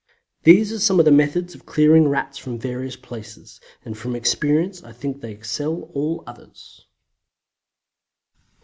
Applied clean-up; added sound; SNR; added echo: none; none; none; none.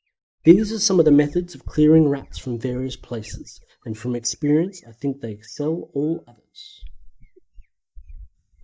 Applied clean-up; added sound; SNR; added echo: neural mask model DeepFilterNet 3.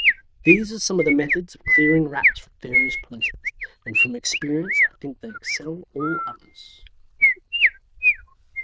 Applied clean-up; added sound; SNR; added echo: neural diffusion model UNIVERSE++.